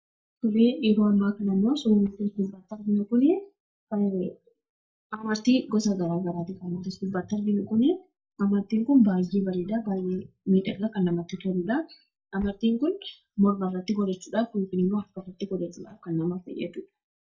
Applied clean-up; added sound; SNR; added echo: neural mask model DeepFilterNet 3.